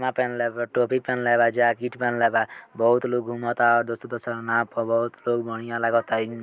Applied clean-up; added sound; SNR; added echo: none; none; none; none.